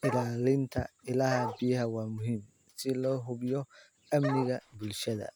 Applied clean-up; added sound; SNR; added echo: none; Bark; 6 dB; none.